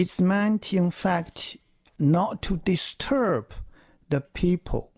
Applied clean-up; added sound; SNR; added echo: none; none; none; none.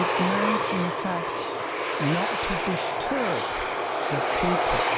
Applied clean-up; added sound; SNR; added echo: none; Aircraft; -5 dB; none.